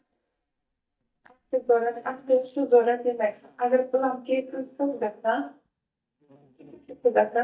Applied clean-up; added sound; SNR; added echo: neural mask model DeepFilterNet 3.